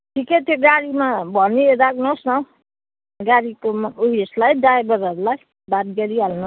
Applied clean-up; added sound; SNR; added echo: none; none; none; none.